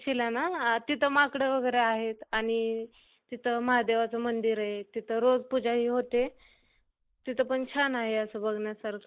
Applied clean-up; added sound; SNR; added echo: neural mask model Resemble Enhance denoiser.